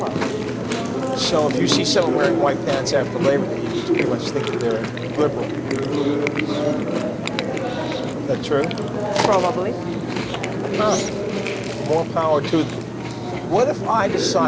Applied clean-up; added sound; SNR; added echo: none; Chewing, mastication; -1 dB; none.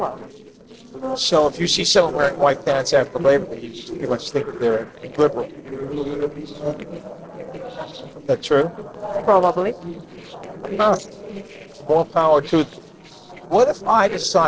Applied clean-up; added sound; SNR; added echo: neural separator model SepFormer DNS4.